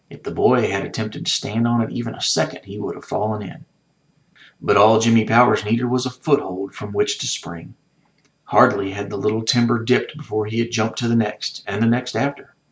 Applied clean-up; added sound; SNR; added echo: none; none; none; none.